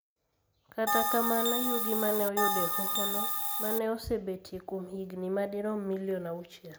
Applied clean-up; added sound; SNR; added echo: none; Bell; -3 dB; none.